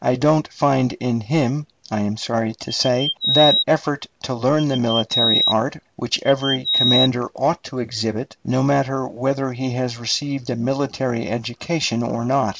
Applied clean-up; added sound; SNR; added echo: none; Bird vocalization, bird call, bird song; 0 dB; none.